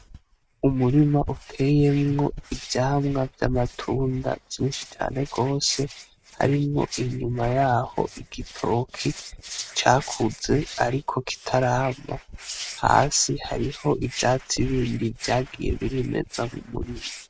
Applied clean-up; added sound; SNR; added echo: neural mask model RNNoise.